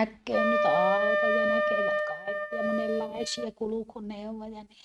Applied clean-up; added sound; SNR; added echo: neural mask model RNNoise.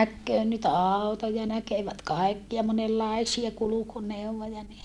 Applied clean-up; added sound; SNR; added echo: none; none; none; none.